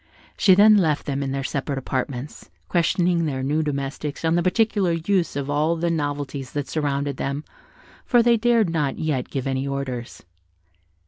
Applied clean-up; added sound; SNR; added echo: none; none; none; none.